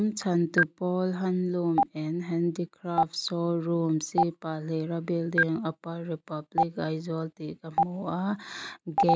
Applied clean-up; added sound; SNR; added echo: neural mask model RNNoise.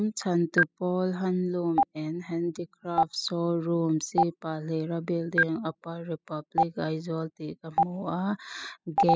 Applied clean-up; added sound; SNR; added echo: classical method spectral subtraction.